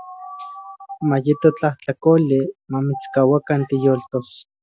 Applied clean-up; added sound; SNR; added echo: none; none; none; none.